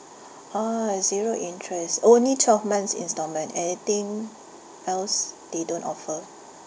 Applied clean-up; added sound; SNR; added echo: none; none; none; none.